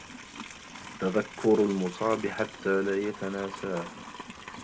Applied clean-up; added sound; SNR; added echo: none; Livestock, farm animals, working animals; 13 dB; none.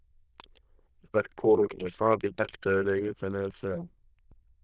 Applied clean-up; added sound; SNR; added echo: neural diffusion model UNIVERSE++.